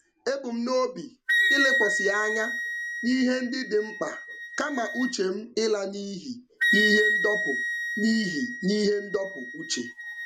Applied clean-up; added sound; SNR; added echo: none; Wind instrument, woodwind instrument; 1 dB; none.